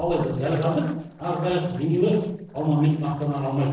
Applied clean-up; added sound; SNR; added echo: neural separator model SepFormer DNS4.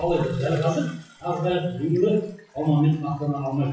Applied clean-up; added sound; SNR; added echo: classical method WPE with log-MMSE.